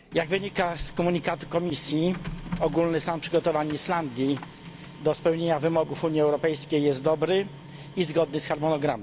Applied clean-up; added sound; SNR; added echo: none; Printer; 15 dB; none.